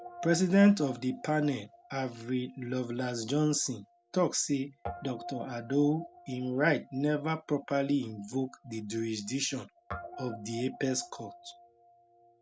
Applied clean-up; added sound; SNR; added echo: none; Guitar; 17 dB; none.